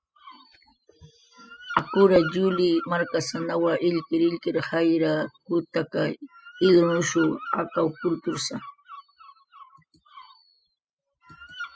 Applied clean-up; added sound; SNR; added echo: classical method spectral subtraction.